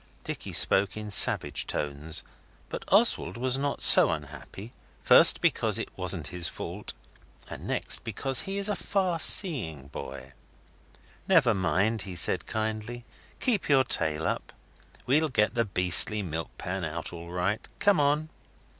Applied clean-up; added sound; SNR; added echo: none; none; none; none.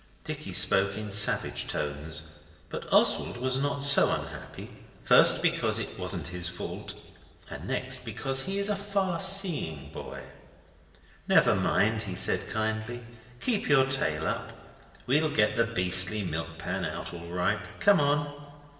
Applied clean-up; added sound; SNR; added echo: none; none; none; reverberation time 2.4 s.